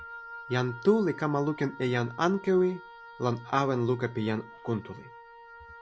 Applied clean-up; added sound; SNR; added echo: none; Wind instrument, woodwind instrument; 17 dB; none.